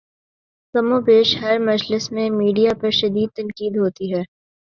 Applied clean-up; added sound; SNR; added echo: none; none; none; none.